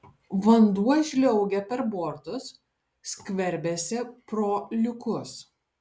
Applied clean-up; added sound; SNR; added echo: none; none; none; none.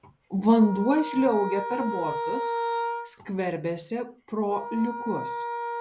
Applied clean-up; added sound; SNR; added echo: none; Wind instrument, woodwind instrument; 6 dB; none.